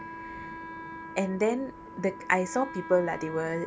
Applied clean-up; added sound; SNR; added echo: none; Wind instrument, woodwind instrument; 12 dB; none.